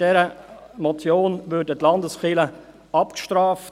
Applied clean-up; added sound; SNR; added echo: none; none; none; none.